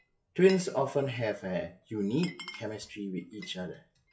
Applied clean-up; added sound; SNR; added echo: classical method WPE with log-MMSE.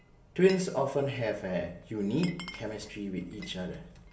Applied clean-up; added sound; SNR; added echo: none; Glass; 20 dB; reverberation time 1.0 s.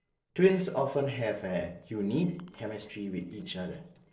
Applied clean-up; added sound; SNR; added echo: neural separator model SepFormer DNS4.